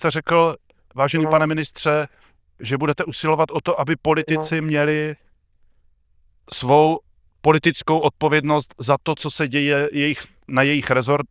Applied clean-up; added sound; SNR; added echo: neural diffusion model UNIVERSE++.